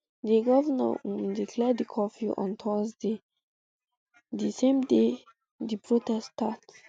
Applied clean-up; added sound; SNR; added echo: none; none; none; none.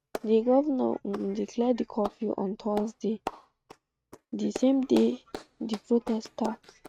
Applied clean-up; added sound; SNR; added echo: neural mask model RNNoise.